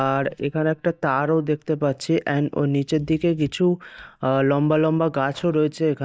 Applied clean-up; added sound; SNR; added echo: neural mask model DeepFilterNet 3.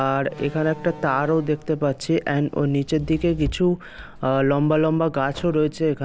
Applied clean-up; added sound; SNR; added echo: none; Slam + Engine / Car; 16 dB; none.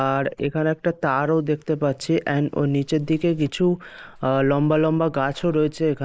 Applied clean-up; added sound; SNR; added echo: neural mask model Resemble Enhance denoiser.